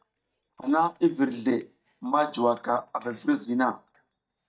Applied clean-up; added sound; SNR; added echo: neural mask model DeepFilterNet 3.